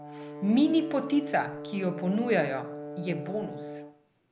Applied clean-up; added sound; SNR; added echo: none; Brass instrument; 11 dB; none.